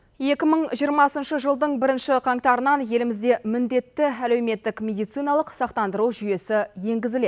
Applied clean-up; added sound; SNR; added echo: none; none; none; none.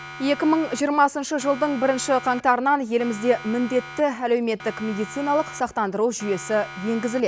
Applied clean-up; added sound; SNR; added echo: none; Siren; 16 dB; none.